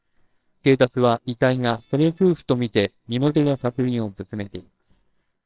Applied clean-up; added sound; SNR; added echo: neural separator model SepFormer WHAMR!.